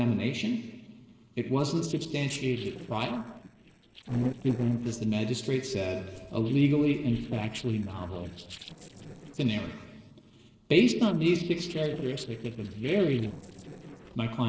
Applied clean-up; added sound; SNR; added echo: neural separator model SepFormer DNS4.